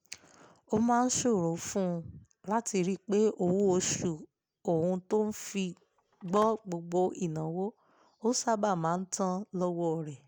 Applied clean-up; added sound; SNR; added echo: none; Telephone; 19 dB; none.